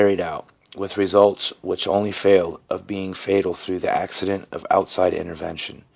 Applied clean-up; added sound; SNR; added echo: none; none; none; none.